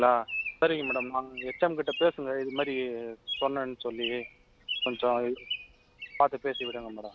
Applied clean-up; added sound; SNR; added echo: none; Bird vocalization, bird call, bird song; 10 dB; none.